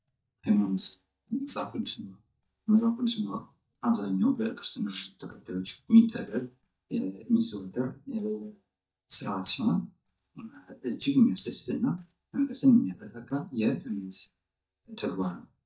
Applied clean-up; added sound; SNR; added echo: neural mask model DeepFilterNet 3.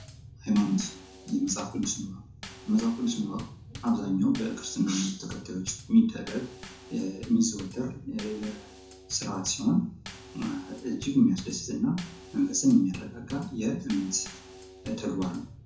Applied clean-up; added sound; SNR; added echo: none; Bass drum / Snare drum / Drum kit; 16 dB; reverberation time 0.6 s.